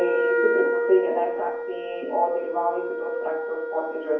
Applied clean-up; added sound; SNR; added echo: none; Wind instrument, woodwind instrument; 1 dB; reverberation time 0.9 s.